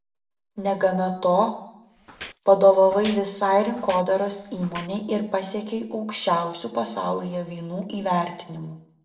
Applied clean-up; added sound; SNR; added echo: none; Walk, footsteps; 19 dB; reverberation time 0.6 s.